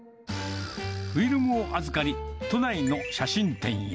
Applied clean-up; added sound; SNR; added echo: none; none; none; none.